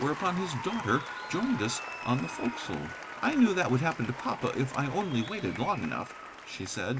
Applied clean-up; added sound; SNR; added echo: none; Applause; 10 dB; none.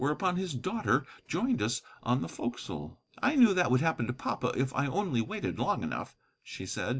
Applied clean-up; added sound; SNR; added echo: none; none; none; none.